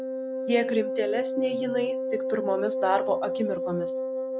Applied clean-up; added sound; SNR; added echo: none; Wind instrument, woodwind instrument; 1 dB; none.